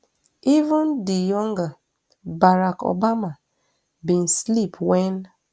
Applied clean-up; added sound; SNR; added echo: none; none; none; none.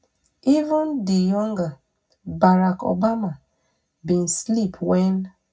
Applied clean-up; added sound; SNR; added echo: none; none; none; reverberation time 0.3 s.